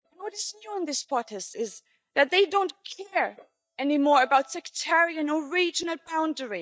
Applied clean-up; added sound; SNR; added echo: neural mask model DeepFilterNet 3.